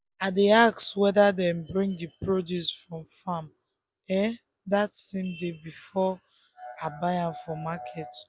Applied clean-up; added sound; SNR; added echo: none; none; none; none.